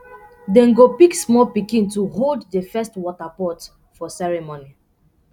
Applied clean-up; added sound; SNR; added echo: none; none; none; none.